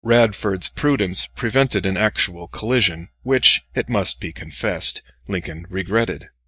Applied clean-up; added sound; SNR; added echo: neural mask model DeepFilterNet 3.